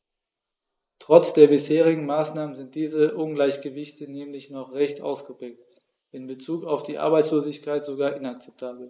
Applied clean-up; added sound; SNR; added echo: neural mask model Resemble Enhance denoiser.